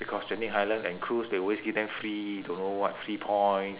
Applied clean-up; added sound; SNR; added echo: none; none; none; none.